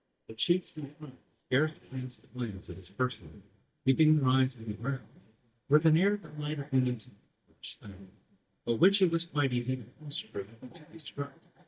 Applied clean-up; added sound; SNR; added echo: neural mask model DeepFilterNet 3.